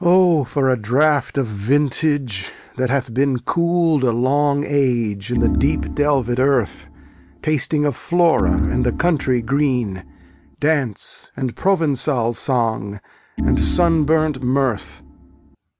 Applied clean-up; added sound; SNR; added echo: none; Organ; 5 dB; none.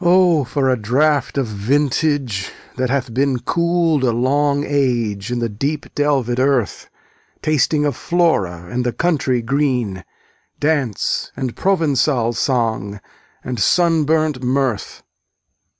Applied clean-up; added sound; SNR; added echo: none; none; none; none.